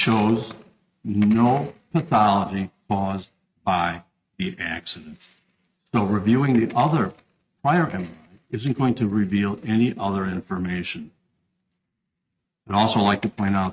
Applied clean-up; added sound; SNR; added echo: neural mask model RNNoise.